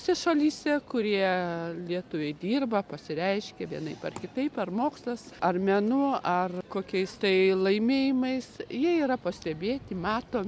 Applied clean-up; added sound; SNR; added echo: none; none; none; none.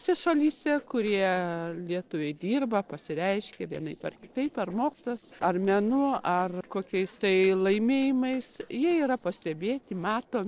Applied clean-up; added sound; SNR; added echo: neural separator model SepFormer DNS4.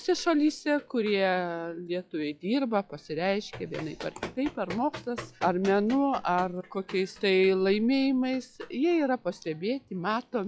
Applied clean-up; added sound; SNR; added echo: classical method log-MMSE.